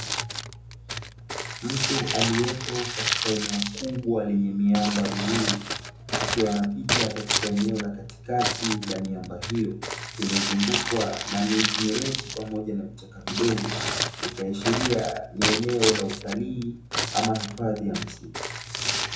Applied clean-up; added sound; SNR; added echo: none; Crumpling, crinkling; 2 dB; reverberation time 0.5 s.